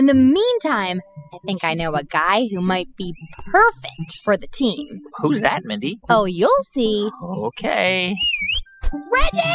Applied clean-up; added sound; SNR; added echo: classical method spectral subtraction.